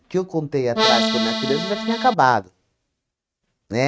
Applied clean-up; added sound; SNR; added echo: neural mask model RNNoise.